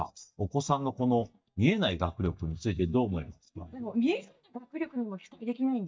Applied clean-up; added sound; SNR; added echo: neural mask model DeepFilterNet 3.